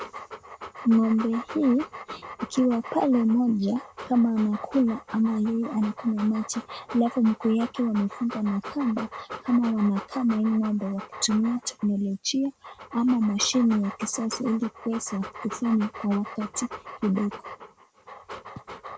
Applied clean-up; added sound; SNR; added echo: none; Dog; 14 dB; none.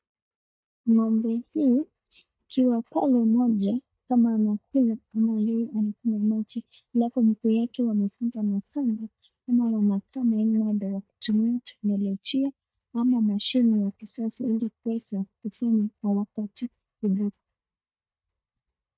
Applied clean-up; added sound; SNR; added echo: neural mask model DeepFilterNet 3.